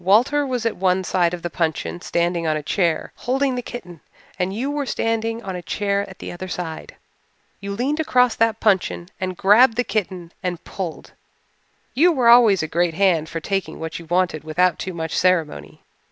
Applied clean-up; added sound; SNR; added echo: none; none; none; none.